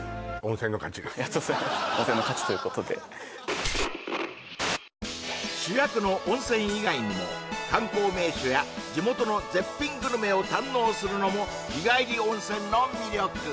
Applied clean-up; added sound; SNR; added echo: none; none; none; none.